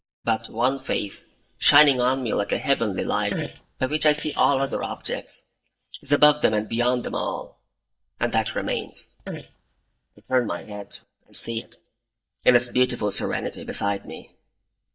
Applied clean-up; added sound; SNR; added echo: neural mask model DeepFilterNet 3.